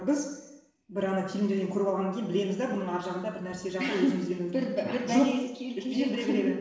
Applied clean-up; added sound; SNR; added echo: none; none; none; reverberation time 0.9 s.